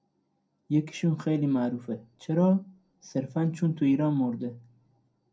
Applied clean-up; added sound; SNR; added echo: none; none; none; reverberation time 0.2 s.